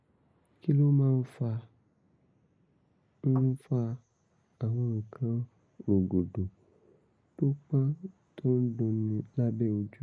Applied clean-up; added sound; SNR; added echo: neural mask model Resemble Enhance denoiser.